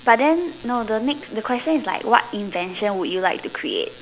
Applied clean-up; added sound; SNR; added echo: none; none; none; none.